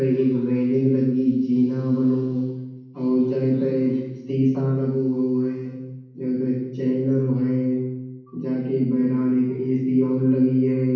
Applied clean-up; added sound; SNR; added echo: none; none; none; reverberation time 1.2 s.